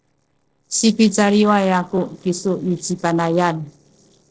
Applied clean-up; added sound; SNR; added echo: neural separator model SepFormer DNS4.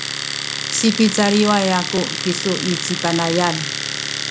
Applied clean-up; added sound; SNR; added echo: none; Domestic sounds, home sounds; 5 dB; none.